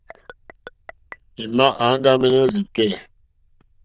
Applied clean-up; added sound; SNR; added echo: neural diffusion model UNIVERSE++.